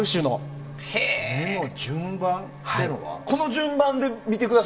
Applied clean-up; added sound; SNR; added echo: none; none; none; reverberation time 1.1 s.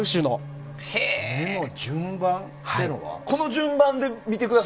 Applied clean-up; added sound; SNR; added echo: none; none; none; none.